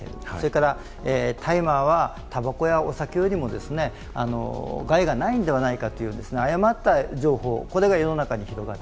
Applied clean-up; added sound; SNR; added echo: none; Purr; 16 dB; none.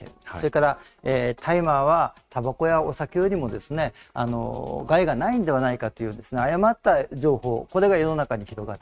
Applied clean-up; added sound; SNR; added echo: neural mask model RNNoise.